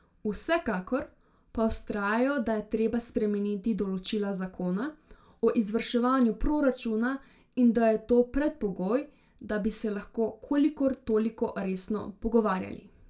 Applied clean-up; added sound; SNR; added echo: none; none; none; reverberation time 0.2 s.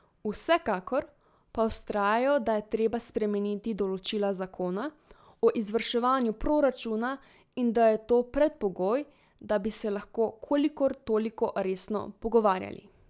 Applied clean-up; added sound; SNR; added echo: none; none; none; none.